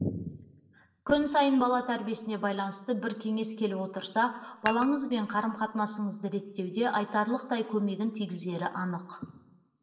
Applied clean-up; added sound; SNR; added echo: none; Dishes, pots, and pans; 11 dB; reverberation time 1.0 s.